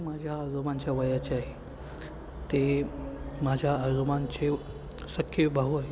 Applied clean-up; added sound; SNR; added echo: none; none; none; none.